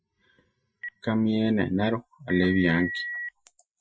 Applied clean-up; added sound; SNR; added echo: classical method Wiener filter.